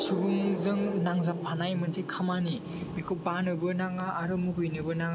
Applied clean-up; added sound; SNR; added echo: none; none; none; none.